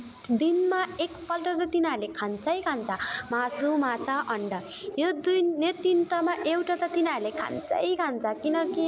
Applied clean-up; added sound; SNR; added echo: none; Breathing; 17 dB; none.